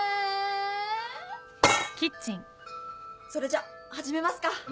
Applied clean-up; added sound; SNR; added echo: none; Wind chime; 16 dB; none.